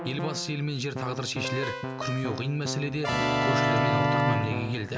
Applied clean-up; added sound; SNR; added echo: none; Keyboard (musical); -3 dB; none.